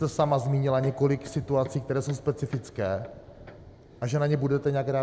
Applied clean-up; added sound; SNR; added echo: none; Run; 19 dB; none.